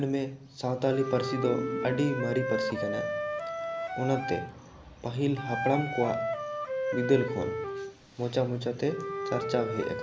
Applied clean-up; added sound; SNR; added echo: none; Wind instrument, woodwind instrument; 4 dB; none.